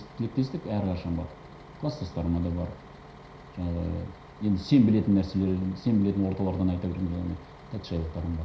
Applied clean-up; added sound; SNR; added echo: none; Bus; 19 dB; reverberation time 0.5 s.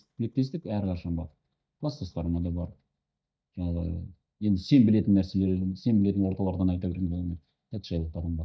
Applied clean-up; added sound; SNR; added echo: neural mask model DeepFilterNet 3.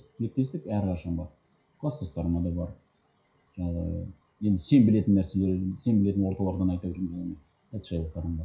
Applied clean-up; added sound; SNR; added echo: classical method WPE with log-MMSE.